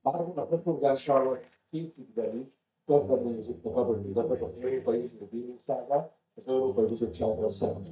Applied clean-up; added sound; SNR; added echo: neural mask model DeepFilterNet 3.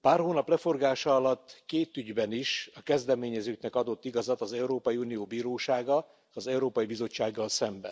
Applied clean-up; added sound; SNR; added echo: none; none; none; none.